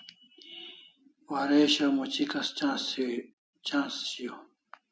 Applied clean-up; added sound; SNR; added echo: none; none; none; none.